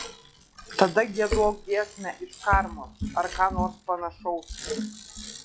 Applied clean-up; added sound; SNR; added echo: classical method log-MMSE.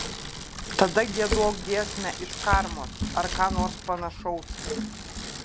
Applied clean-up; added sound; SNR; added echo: none; Bicycle; 4 dB; none.